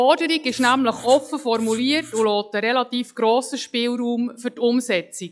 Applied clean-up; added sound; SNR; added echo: classical method log-MMSE.